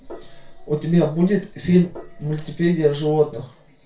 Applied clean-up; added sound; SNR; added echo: none; Gong; 18 dB; reverberation time 0.3 s.